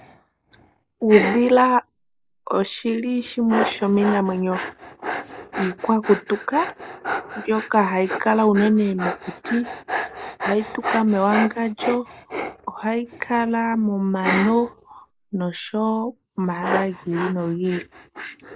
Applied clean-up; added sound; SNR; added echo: neural mask model Resemble Enhance denoiser.